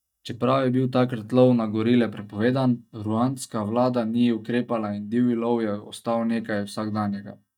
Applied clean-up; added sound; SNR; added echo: neural mask model DeepFilterNet 3.